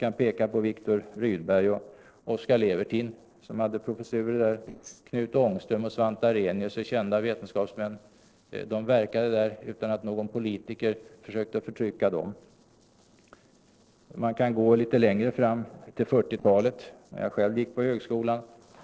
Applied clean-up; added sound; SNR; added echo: neural separator model SepFormer DNS4.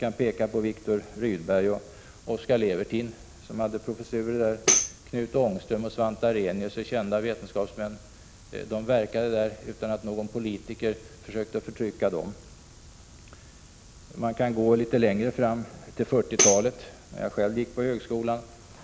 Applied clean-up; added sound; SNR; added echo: none; Tambourine; 0 dB; none.